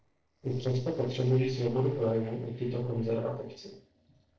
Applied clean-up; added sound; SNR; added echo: neural separator model SepFormer DNS4.